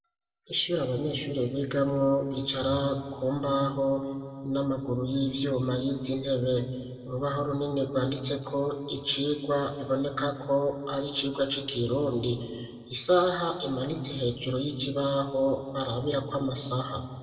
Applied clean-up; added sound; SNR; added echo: none; none; none; reverberation time 1.8 s.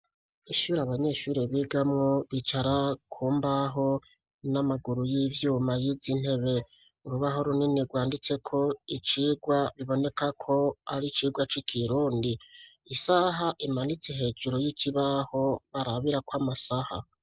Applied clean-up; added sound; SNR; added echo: none; none; none; none.